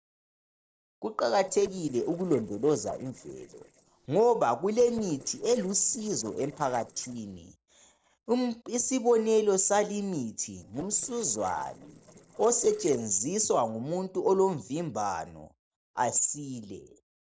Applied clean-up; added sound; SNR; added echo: neural separator model SepFormer DNS4.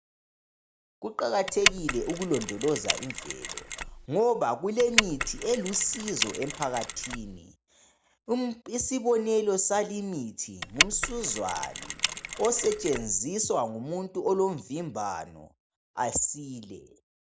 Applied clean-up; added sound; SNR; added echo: none; Mechanisms; 2 dB; none.